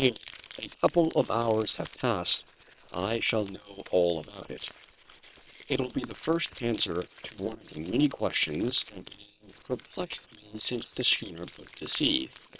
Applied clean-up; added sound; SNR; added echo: neural separator model SepFormer WHAM!.